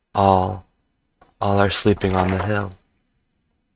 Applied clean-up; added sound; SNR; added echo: neural mask model RNNoise.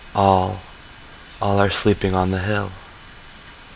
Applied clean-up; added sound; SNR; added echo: none; none; none; none.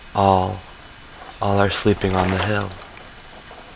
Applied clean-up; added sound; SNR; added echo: none; Bicycle; 14 dB; none.